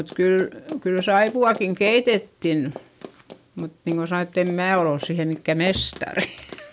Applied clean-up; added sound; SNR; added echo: none; Run; 18 dB; none.